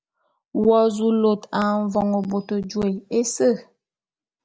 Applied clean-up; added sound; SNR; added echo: none; none; none; none.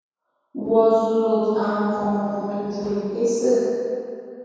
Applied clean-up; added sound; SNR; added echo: none; none; none; reverberation time 2.2 s.